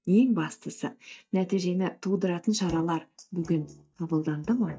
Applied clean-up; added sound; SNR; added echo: neural mask model DeepFilterNet 3.